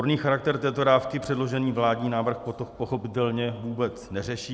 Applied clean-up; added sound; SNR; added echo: none; none; none; none.